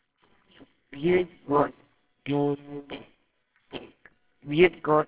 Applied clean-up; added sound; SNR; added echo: neural separator model SepFormer WHAMR!.